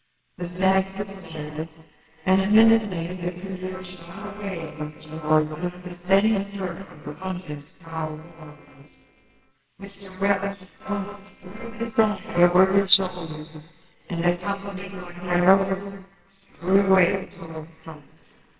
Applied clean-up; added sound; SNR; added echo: neural separator model SepFormer WHAMR!.